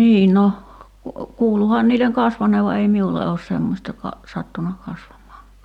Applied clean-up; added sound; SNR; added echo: none; none; none; none.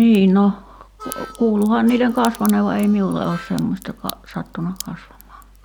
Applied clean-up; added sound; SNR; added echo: none; Crack + Harmonica; 20 dB; none.